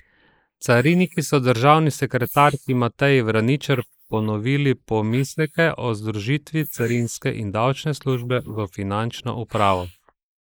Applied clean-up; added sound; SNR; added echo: neural mask model Resemble Enhance denoiser.